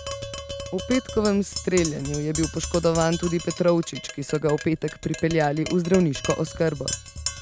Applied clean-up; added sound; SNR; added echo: none; Tap; 9 dB; none.